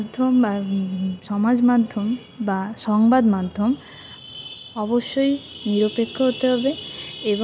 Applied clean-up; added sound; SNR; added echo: none; none; none; none.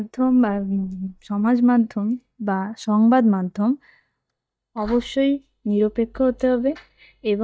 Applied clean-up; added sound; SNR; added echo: neural mask model DeepFilterNet 3.